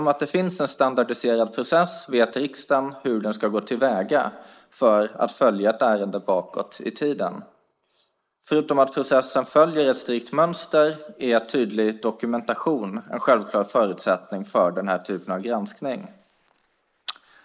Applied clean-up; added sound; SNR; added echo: neural mask model Resemble Enhance denoiser.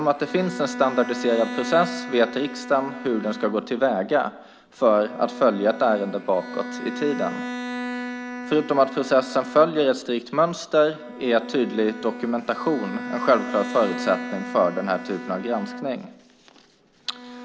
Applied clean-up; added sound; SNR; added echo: none; Bowed string instrument; 11 dB; none.